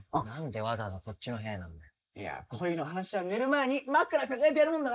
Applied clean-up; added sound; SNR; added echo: neural mask model Resemble Enhance denoiser.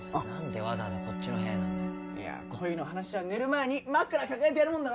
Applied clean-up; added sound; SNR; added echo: none; none; none; none.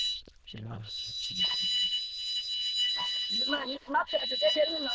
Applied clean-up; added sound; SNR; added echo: neural diffusion model UNIVERSE++.